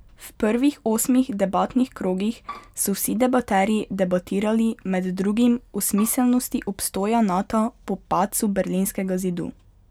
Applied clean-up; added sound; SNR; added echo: none; Bowed string instrument; 16 dB; none.